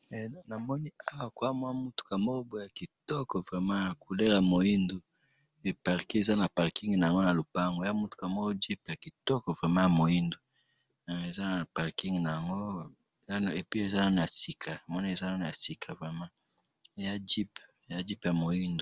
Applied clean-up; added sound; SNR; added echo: none; none; none; none.